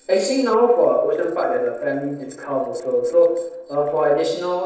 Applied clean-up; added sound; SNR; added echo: neural separator model SepFormer DNS4.